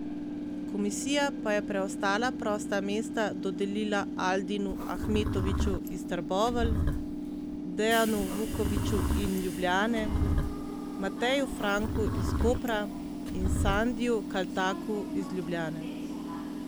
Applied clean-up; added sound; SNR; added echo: none; Subway, metro, underground / Train + Livestock, farm animals, working animals; 1 dB; none.